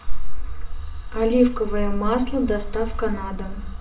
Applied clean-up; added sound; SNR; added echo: none; none; none; reverberation time 0.4 s.